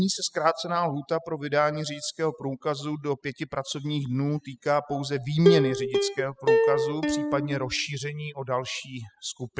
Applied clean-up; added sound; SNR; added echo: classical method spectral subtraction.